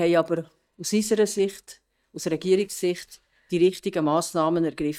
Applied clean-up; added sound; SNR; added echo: neural mask model DeepFilterNet 3.